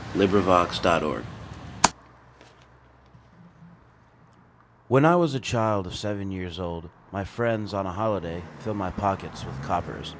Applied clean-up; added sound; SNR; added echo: none; Car passing by; 17 dB; none.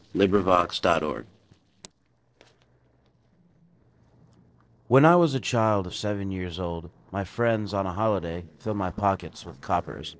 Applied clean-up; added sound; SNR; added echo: neural separator model SepFormer DNS4.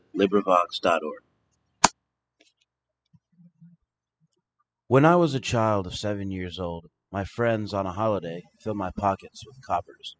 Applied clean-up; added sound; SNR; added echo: classical method spectral subtraction.